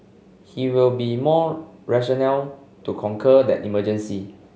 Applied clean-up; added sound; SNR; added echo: none; none; none; none.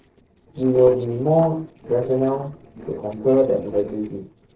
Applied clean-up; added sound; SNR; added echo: neural separator model SepFormer DNS4.